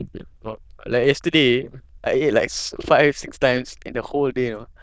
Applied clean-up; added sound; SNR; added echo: neural diffusion model UNIVERSE++.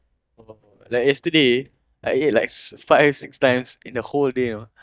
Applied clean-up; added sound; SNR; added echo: neural mask model DeepFilterNet 3.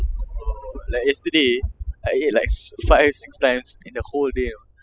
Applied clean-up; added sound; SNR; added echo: classical method spectral subtraction.